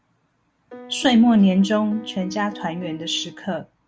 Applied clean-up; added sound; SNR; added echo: none; Piano; 15 dB; none.